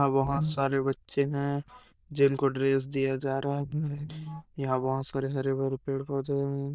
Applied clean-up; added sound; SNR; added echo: neural diffusion model UNIVERSE++.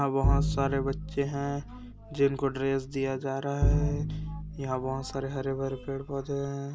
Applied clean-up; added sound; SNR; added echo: none; Bowed string instrument; 1 dB; none.